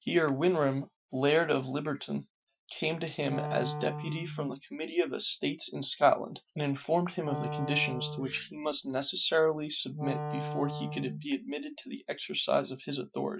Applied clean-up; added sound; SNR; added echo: classical method Wiener filter.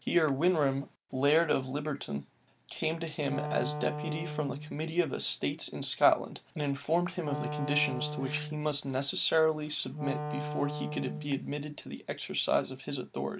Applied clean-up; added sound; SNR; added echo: none; Wind instrument, woodwind instrument; 7 dB; none.